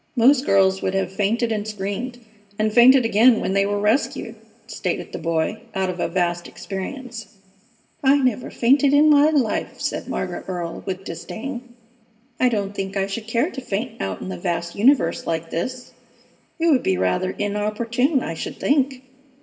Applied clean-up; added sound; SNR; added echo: none; none; none; reverberation time 1.9 s.